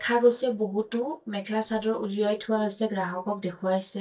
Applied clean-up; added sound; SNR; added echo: neural mask model DeepFilterNet 3.